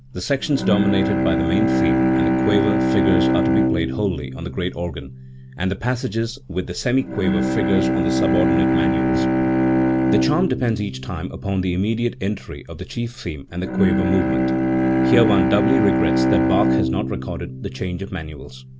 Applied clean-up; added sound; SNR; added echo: none; Bowed string instrument; -3 dB; none.